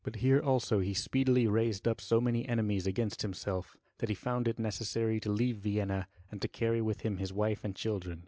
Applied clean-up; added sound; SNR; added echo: none; none; none; none.